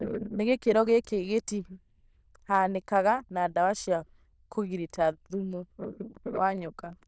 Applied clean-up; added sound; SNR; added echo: neural diffusion model UNIVERSE++.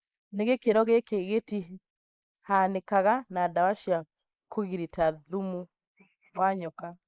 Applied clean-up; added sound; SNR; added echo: neural mask model Resemble Enhance denoiser.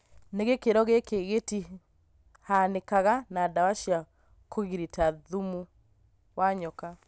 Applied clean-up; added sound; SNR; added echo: none; none; none; none.